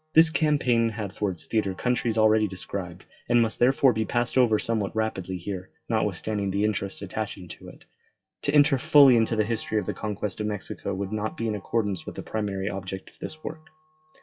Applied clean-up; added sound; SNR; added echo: classical method WPE with log-MMSE.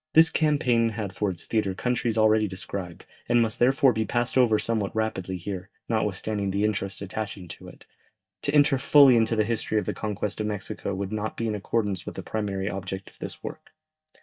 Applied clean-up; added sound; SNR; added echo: neural mask model DeepFilterNet 3.